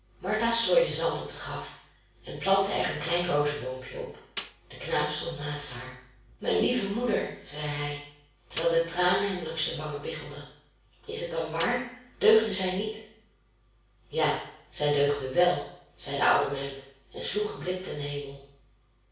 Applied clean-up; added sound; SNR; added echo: none; Snare drum; 15 dB; reverberation time 0.6 s.